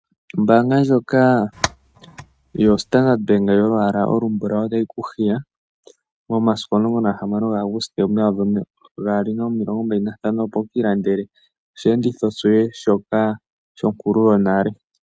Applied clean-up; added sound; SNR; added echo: neural mask model RNNoise.